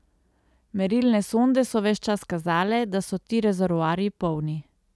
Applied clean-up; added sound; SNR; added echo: none; none; none; none.